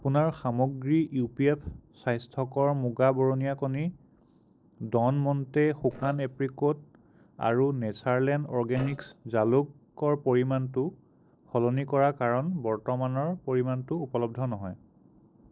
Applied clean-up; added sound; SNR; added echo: neural separator model SepFormer DNS4.